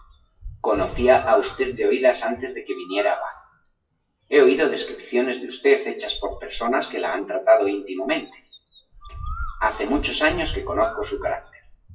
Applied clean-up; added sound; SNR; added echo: classical method WPE with log-MMSE.